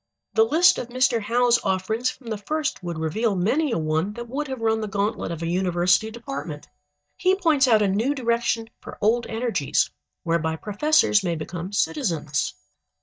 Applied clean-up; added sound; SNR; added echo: neural mask model DeepFilterNet 3.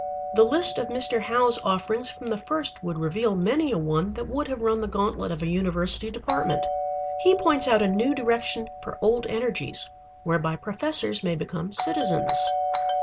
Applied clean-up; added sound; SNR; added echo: none; Doorbell; 7 dB; none.